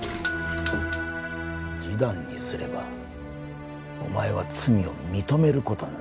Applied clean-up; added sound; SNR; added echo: none; Doorbell; -4 dB; none.